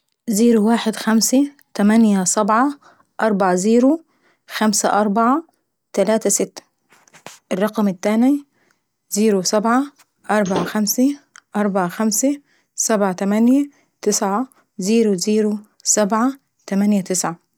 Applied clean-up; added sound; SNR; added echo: none; Slam / Wood; 8 dB; none.